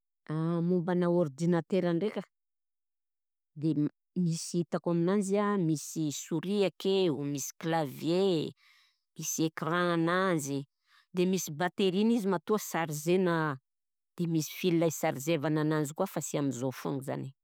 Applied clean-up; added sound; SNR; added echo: none; none; none; none.